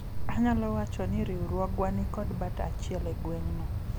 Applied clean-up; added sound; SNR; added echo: none; Wind; 0 dB; none.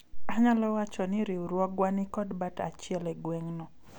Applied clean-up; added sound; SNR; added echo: none; none; none; none.